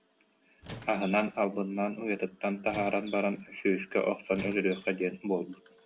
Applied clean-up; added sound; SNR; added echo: none; Squeak; 16 dB; none.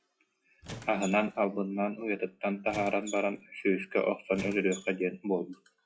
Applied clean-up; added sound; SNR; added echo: classical method log-MMSE.